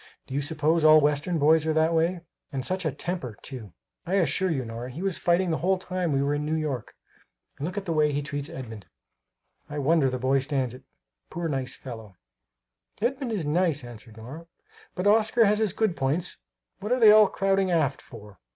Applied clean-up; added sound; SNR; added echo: none; none; none; none.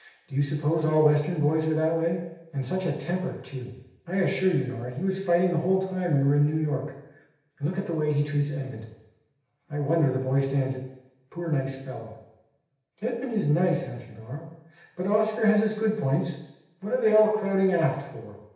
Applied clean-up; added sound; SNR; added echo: none; none; none; reverberation time 0.9 s.